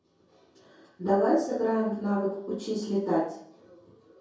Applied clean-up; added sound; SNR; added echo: none; none; none; reverberation time 0.6 s.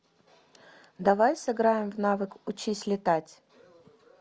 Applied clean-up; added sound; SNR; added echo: none; none; none; none.